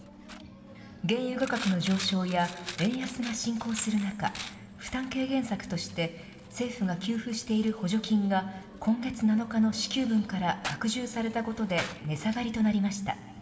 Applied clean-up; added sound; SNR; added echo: none; Coin (dropping); 14 dB; reverberation time 1.5 s.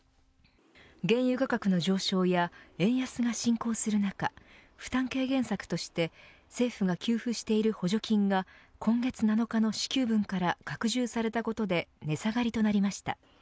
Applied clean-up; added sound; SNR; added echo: none; none; none; none.